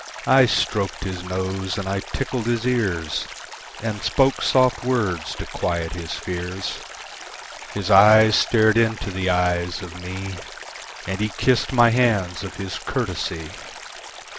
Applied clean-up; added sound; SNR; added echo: none; Stream; 14 dB; none.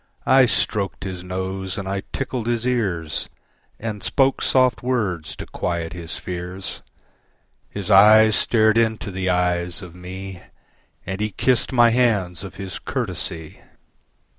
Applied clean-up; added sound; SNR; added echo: none; none; none; none.